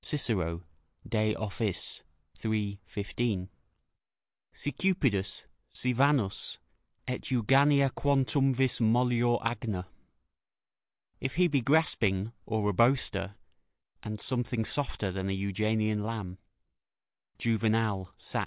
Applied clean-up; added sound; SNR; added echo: none; none; none; none.